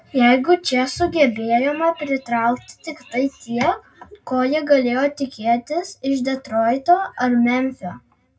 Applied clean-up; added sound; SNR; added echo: none; none; none; reverberation time 0.2 s.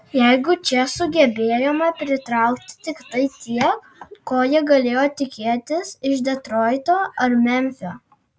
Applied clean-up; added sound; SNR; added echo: none; none; none; none.